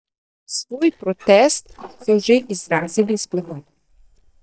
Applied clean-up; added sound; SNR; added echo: neural mask model DeepFilterNet 3.